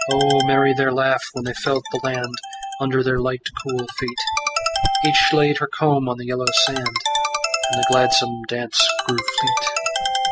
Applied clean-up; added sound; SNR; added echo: classical method spectral subtraction.